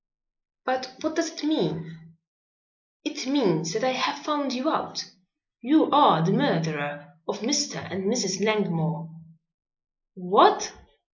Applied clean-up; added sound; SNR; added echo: neural mask model Resemble Enhance denoiser.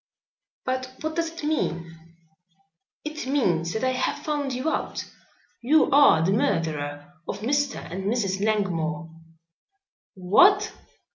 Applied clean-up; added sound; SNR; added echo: none; none; none; none.